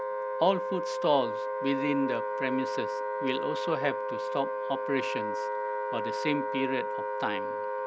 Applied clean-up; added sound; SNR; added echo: none; Wind instrument, woodwind instrument; 0 dB; none.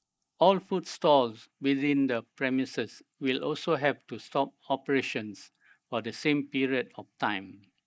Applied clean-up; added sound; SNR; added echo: neural mask model Resemble Enhance denoiser.